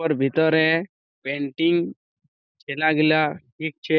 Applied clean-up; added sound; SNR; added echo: none; none; none; none.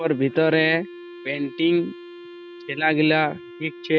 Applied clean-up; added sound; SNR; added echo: none; Wind instrument, woodwind instrument; 17 dB; none.